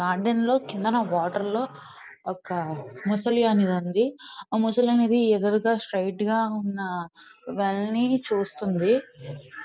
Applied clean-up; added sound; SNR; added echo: none; none; none; none.